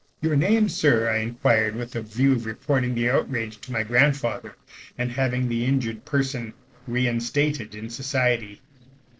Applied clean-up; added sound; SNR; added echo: neural separator model SepFormer DNS4.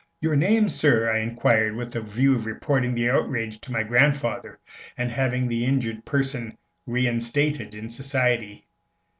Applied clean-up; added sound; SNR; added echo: none; none; none; none.